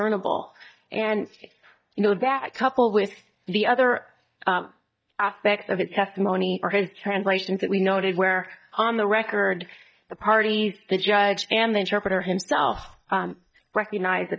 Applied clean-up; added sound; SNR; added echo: neural mask model DeepFilterNet 3.